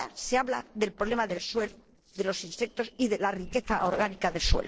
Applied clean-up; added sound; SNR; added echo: neural separator model SepFormer DNS4.